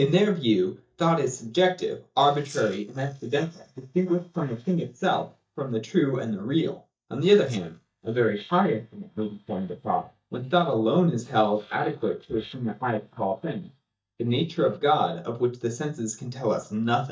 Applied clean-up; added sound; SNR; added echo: neural mask model DeepFilterNet 3.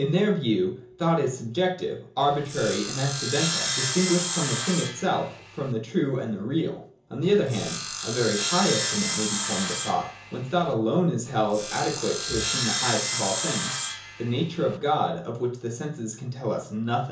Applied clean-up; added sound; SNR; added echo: none; Sawing; 3 dB; reverberation time 0.6 s.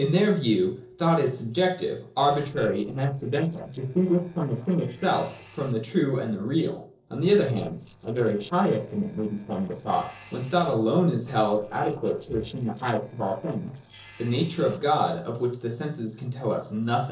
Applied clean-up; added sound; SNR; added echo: neural separator model SepFormer DNS4.